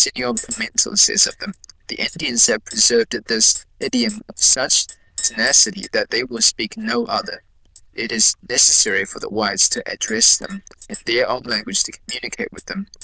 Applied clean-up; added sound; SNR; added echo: neural diffusion model UNIVERSE++.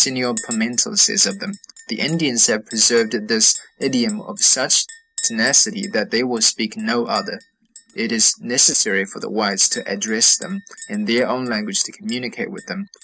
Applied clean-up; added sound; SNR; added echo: neural mask model RNNoise.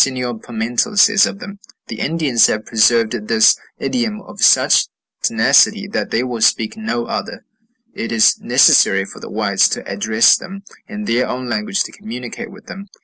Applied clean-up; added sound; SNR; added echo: none; none; none; none.